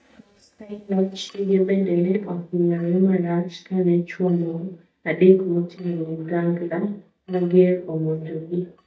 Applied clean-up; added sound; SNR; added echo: neural mask model DeepFilterNet 3.